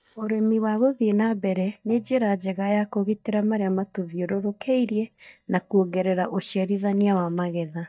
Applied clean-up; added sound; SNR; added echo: neural mask model DeepFilterNet 3.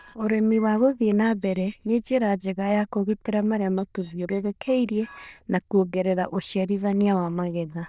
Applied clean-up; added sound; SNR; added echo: neural diffusion model UNIVERSE++.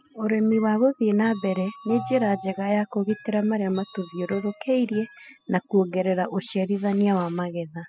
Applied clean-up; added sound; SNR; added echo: classical method spectral subtraction.